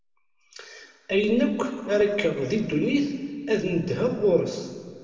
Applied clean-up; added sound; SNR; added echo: none; none; none; reverberation time 2.1 s.